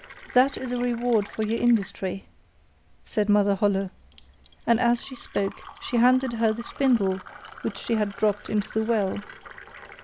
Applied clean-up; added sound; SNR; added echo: none; Fill (with liquid); 20 dB; none.